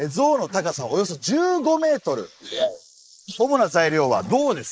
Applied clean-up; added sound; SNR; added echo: neural mask model Resemble Enhance denoiser.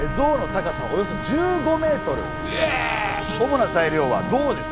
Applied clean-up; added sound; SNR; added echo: none; Race car, auto racing + Trumpet; 6 dB; none.